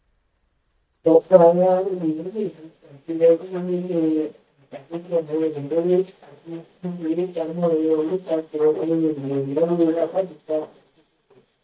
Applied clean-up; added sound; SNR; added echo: neural mask model DeepFilterNet 3.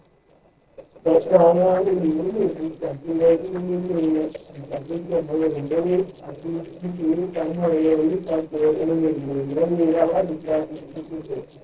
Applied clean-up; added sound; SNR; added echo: neural separator model SepFormer DNS4.